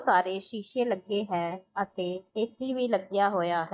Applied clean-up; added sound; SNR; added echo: neural mask model DeepFilterNet 3.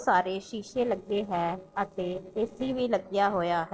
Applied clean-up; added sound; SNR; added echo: neural separator model SepFormer DNS4.